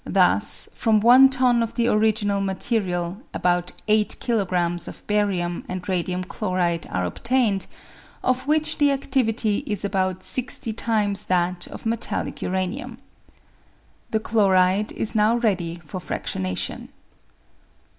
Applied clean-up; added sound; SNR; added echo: none; none; none; none.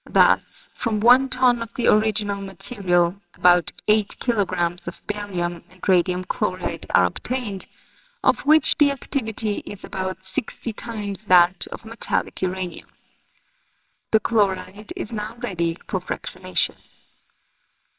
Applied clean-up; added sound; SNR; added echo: neural separator model SepFormer WHAMR!.